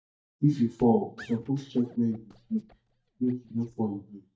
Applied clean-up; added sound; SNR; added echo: neural mask model DeepFilterNet 3.